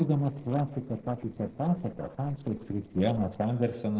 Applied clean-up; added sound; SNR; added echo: neural separator model SepFormer DNS4.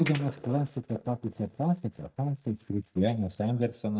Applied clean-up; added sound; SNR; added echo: neural mask model DeepFilterNet 3.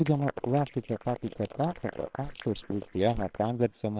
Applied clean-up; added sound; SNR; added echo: neural separator model SepFormer WHAMR!.